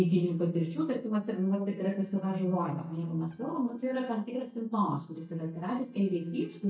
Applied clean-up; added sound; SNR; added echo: neural mask model DeepFilterNet 3.